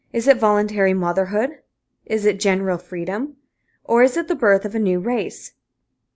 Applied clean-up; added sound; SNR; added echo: none; none; none; none.